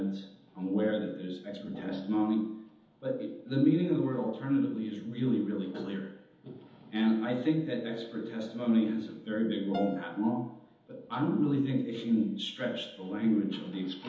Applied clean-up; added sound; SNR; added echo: none; Piano; 17 dB; reverberation time 1.3 s.